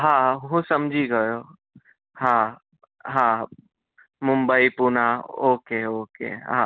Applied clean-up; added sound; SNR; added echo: none; none; none; none.